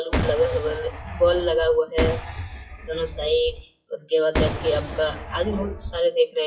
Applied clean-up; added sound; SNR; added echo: classical method WPE with log-MMSE.